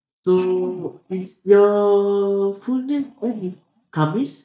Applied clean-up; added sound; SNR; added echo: neural mask model DeepFilterNet 3.